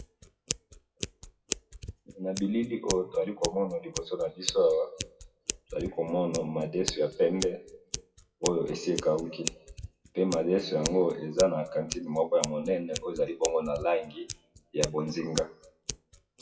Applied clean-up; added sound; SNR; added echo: classical method WPE with log-MMSE.